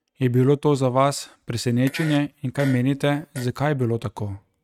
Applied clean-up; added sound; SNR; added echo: neural mask model RNNoise.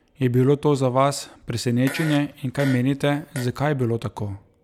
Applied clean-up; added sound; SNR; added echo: none; Fart; 15 dB; none.